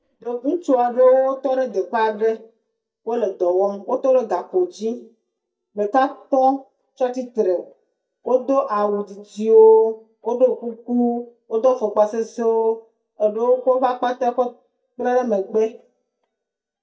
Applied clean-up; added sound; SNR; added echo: neural mask model DeepFilterNet 3.